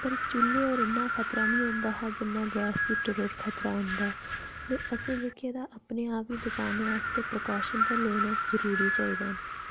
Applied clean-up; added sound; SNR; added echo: none; Wind; 0 dB; none.